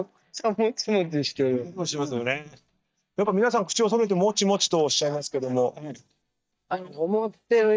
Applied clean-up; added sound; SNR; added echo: neural mask model DeepFilterNet 3.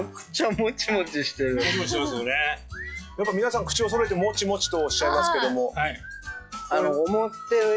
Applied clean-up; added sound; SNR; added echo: classical method log-MMSE.